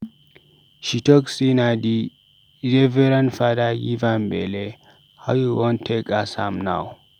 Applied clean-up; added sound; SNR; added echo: none; none; none; none.